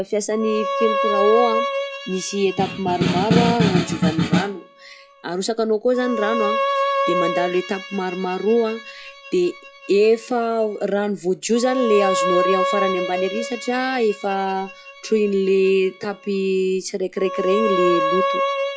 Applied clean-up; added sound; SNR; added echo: classical method log-MMSE.